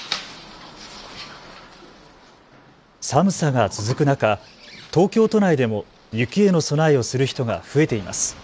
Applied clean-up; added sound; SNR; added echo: none; none; none; none.